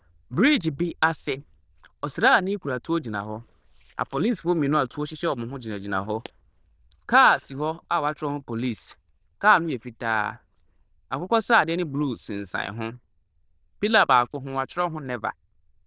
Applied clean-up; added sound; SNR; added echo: neural diffusion model UNIVERSE++.